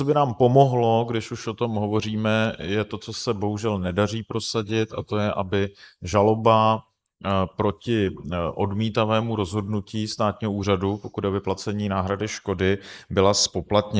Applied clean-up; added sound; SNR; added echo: neural mask model Resemble Enhance denoiser.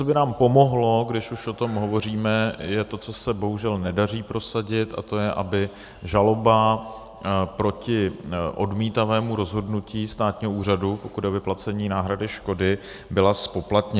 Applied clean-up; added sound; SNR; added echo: none; none; none; none.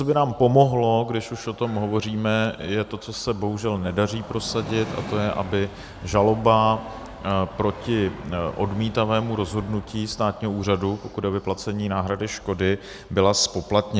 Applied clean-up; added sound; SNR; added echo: none; Train; 18 dB; none.